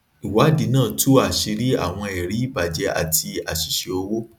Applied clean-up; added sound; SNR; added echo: none; none; none; none.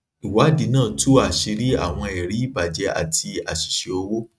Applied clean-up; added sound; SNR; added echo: neural mask model RNNoise.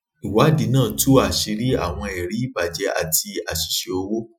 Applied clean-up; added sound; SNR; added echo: classical method Wiener filter.